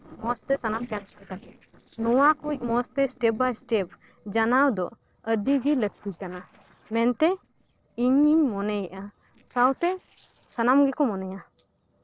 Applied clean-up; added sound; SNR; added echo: neural separator model SepFormer DNS4.